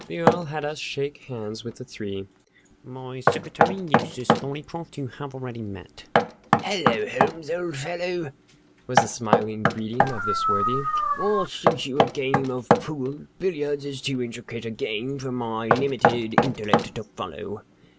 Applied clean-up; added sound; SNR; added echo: none; Dog + Knock; -3 dB; none.